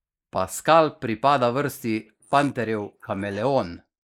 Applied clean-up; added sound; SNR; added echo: neural mask model Resemble Enhance denoiser.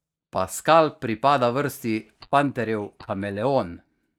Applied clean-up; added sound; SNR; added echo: neural mask model DeepFilterNet 3.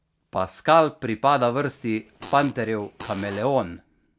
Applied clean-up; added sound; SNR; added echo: none; Fart; 18 dB; none.